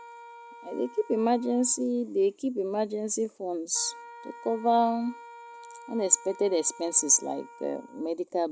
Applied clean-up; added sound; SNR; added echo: none; Wind instrument, woodwind instrument; 20 dB; none.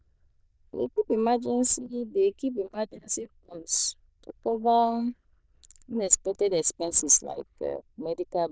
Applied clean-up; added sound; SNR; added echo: neural diffusion model UNIVERSE++.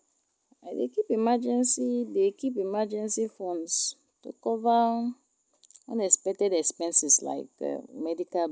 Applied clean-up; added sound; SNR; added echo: none; none; none; none.